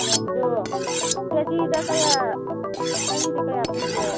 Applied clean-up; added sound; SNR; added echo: none; Cutlery, silverware + Organ; -4 dB; none.